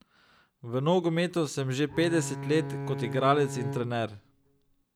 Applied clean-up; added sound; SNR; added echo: none; Bowed string instrument; 8 dB; none.